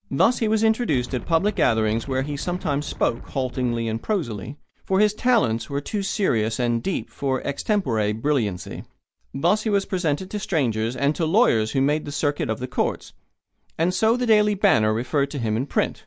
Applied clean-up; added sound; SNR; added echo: none; Wind; 14 dB; none.